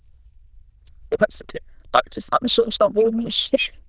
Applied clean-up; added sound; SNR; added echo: neural diffusion model UNIVERSE++.